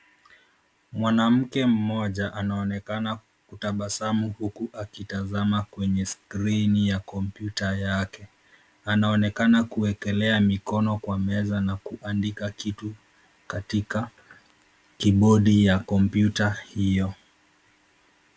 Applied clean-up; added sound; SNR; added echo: none; none; none; none.